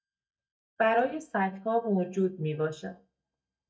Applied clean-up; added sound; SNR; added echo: neural mask model DeepFilterNet 3.